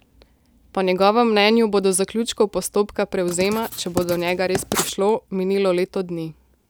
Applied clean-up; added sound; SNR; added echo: none; Writing; 9 dB; none.